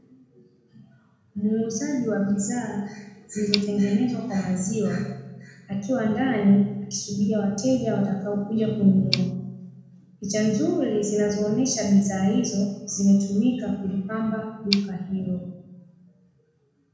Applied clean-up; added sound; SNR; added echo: none; Tick; 17 dB; reverberation time 0.9 s.